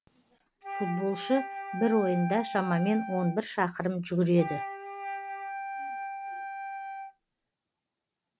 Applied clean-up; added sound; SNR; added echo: none; Wind instrument, woodwind instrument; 7 dB; none.